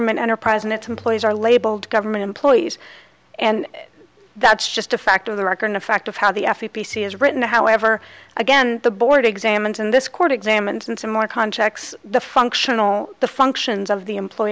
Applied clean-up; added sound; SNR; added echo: none; none; none; none.